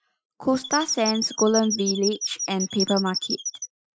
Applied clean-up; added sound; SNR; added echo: classical method Wiener filter.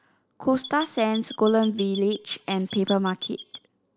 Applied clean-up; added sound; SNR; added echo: none; Squeak / Chirp, tweet; 4 dB; none.